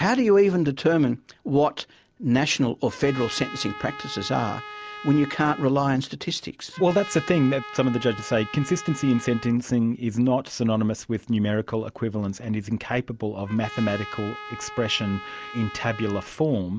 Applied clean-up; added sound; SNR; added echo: none; Trumpet; 14 dB; none.